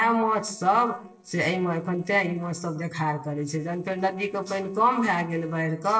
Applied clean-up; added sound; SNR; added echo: neural separator model SepFormer DNS4.